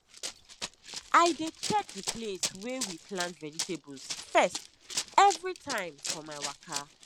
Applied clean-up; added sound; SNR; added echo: none; Run; 8 dB; none.